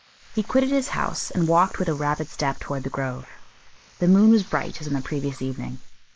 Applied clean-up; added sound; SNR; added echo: neural mask model Resemble Enhance denoiser.